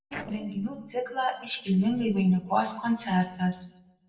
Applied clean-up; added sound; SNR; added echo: neural separator model SepFormer DNS4.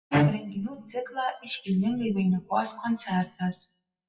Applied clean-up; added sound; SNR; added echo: classical method WPE with log-MMSE.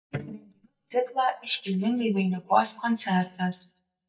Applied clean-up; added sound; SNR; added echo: neural mask model DeepFilterNet 3.